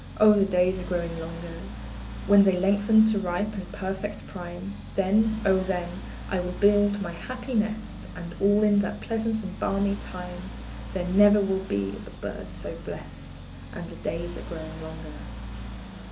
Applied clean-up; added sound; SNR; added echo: none; Accelerating, revving, vroom; 11 dB; none.